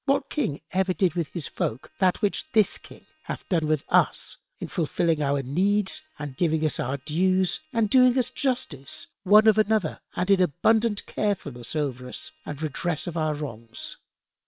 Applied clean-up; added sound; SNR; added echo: neural separator model SepFormer WHAM!.